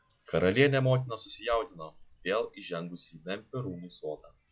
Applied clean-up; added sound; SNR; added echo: classical method log-MMSE.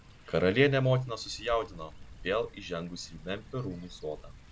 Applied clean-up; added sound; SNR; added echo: none; Bird + Water; 18 dB; none.